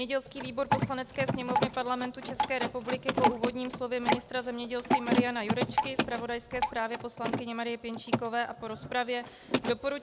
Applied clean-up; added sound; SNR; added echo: none; Drip + Mechanisms; -1 dB; none.